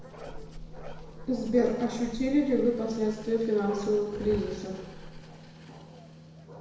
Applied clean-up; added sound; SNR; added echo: none; Bark; 13 dB; reverberation time 1.0 s.